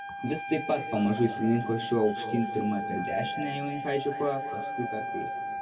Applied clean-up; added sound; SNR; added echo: none; Wind instrument, woodwind instrument; 5 dB; reverberation time 2.4 s.